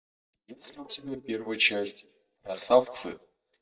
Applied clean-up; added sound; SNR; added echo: neural mask model DeepFilterNet 3.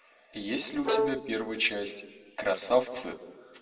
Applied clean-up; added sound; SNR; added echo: none; Bowed string instrument; 2 dB; reverberation time 1.3 s.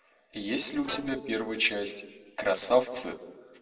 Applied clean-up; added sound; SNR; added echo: neural separator model SepFormer DNS4.